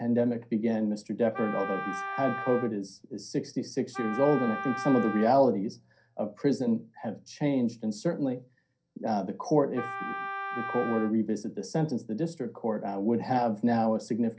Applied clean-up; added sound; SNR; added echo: none; Wind instrument, woodwind instrument; 9 dB; reverberation time 0.3 s.